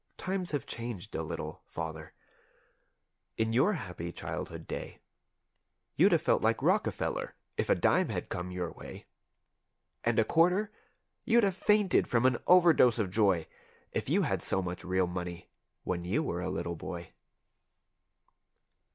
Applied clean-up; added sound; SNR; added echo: none; none; none; none.